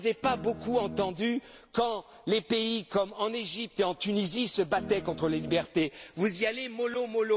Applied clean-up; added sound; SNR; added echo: none; Guitar; 10 dB; none.